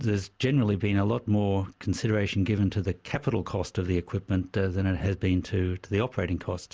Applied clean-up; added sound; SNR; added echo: none; none; none; none.